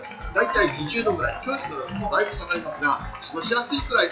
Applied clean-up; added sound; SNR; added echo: classical method WPE with log-MMSE.